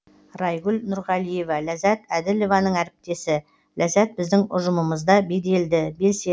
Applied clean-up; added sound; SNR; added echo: none; none; none; none.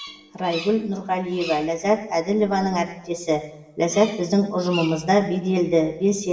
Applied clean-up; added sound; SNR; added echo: none; Bird vocalization, bird call, bird song; 19 dB; reverberation time 0.9 s.